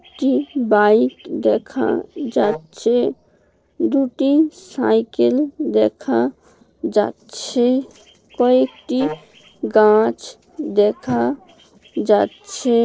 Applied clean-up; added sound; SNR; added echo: neural separator model SepFormer DNS4.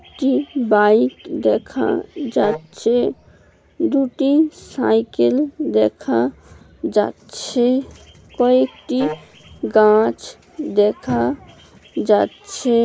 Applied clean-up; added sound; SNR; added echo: none; Wind instrument, woodwind instrument; 12 dB; none.